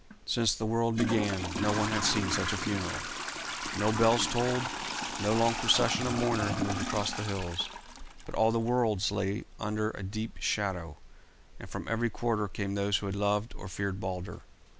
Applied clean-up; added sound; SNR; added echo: none; Trickle, dribble / Toilet flush; 7 dB; none.